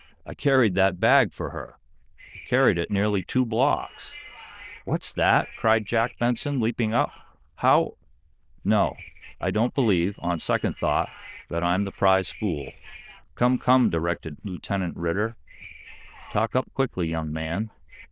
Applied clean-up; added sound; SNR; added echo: neural diffusion model UNIVERSE++.